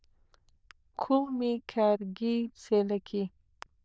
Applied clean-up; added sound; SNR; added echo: neural diffusion model UNIVERSE++.